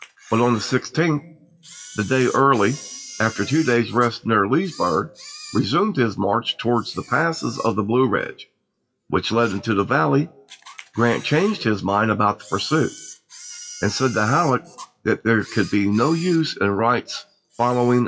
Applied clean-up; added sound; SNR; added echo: classical method WPE with log-MMSE.